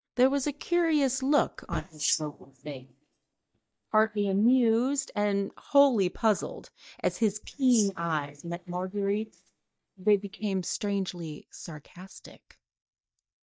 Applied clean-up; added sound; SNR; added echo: neural mask model DeepFilterNet 3.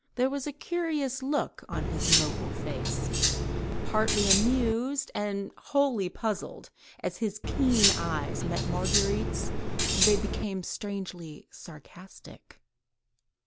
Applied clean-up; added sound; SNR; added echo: none; Cutlery, silverware; -4 dB; none.